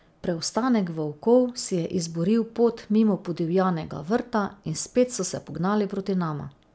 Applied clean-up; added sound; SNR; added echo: none; none; none; none.